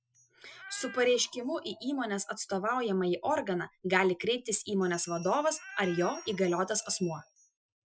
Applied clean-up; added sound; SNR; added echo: classical method Wiener filter.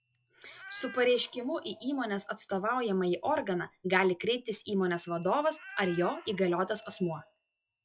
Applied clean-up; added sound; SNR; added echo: classical method log-MMSE.